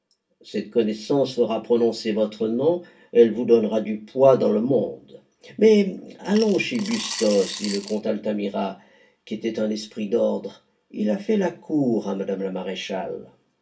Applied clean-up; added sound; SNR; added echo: none; Coin (dropping) / Glass; 12 dB; reverberation time 0.2 s.